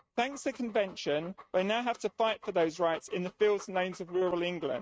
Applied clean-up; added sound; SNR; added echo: neural mask model RNNoise.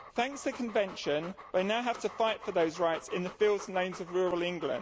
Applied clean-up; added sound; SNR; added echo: none; Dog; 17 dB; none.